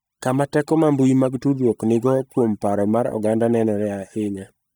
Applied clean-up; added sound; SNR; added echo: neural mask model DeepFilterNet 3.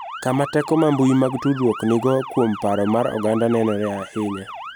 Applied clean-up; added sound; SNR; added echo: none; Motor vehicle (road) / Siren; 14 dB; none.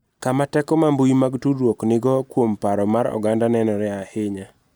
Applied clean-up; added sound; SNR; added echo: none; none; none; none.